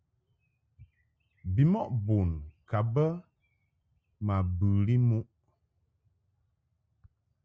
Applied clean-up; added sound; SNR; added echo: none; none; none; none.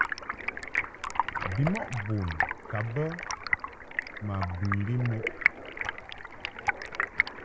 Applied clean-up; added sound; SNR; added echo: none; Stream; -1 dB; none.